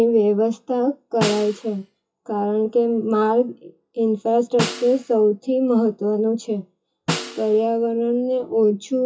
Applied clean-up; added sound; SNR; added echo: classical method WPE with log-MMSE.